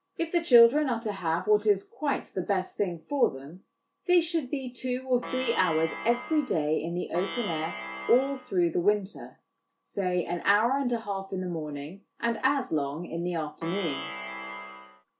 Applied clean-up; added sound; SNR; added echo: none; Plucked string instrument; 10 dB; none.